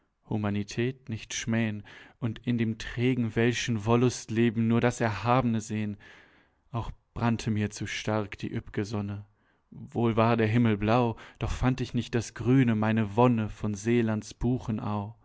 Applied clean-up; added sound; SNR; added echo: none; none; none; none.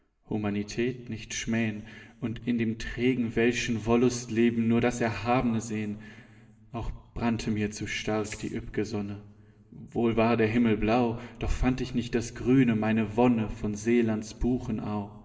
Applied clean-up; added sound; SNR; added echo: none; Rattle (instrument); 18 dB; reverberation time 2.4 s.